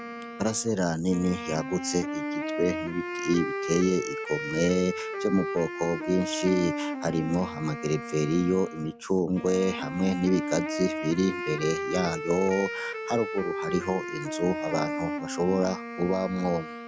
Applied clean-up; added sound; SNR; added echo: none; Wind instrument, woodwind instrument; 6 dB; none.